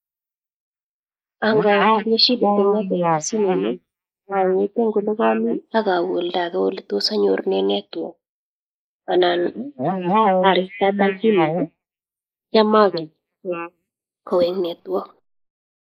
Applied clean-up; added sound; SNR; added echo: neural mask model Resemble Enhance denoiser.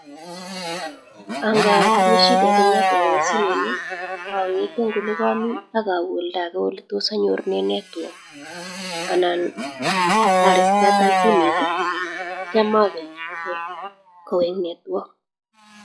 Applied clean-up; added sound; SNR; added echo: classical method log-MMSE.